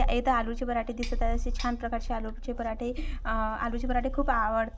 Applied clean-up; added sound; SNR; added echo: none; Purr; 1 dB; none.